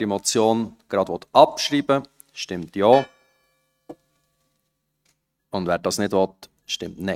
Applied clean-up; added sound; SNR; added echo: neural mask model RNNoise.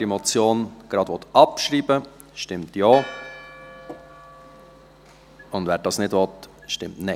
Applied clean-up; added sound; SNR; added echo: none; Church bell; 19 dB; none.